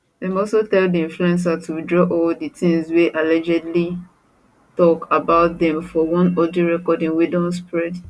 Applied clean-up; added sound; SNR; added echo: none; none; none; none.